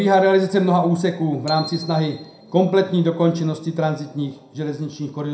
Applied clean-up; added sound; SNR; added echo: none; Bicycle bell; 19 dB; reverberation time 0.4 s.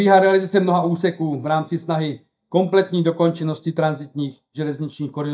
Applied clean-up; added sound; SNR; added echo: neural mask model DeepFilterNet 3.